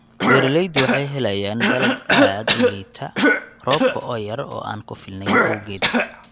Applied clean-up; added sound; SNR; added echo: none; Cough; -4 dB; none.